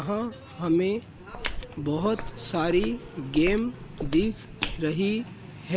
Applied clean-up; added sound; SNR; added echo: none; Walk, footsteps; 8 dB; none.